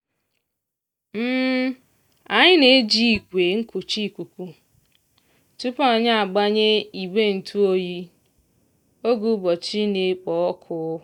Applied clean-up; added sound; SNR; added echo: neural mask model DeepFilterNet 3.